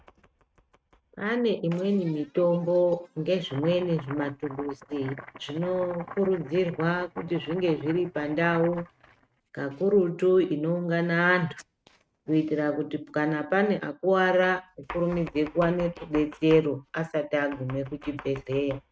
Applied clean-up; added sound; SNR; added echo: neural mask model RNNoise.